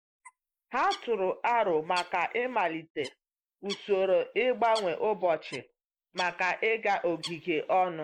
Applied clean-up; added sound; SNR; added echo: neural mask model Resemble Enhance denoiser.